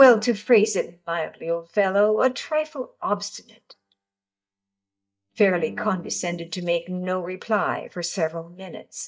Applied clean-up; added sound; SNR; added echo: neural mask model DeepFilterNet 3.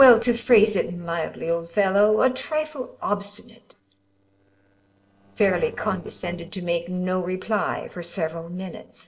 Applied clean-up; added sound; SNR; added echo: neural separator model SepFormer DNS4.